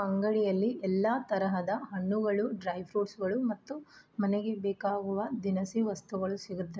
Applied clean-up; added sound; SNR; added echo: none; none; none; none.